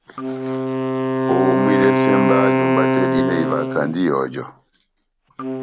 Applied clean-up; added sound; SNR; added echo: none; Wind instrument, woodwind instrument; -3 dB; none.